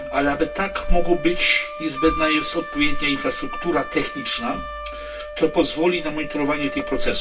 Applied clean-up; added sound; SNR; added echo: none; Wind instrument, woodwind instrument; 10 dB; reverberation time 0.1 s.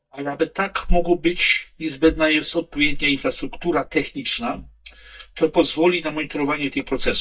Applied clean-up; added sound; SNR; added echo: neural mask model DeepFilterNet 3.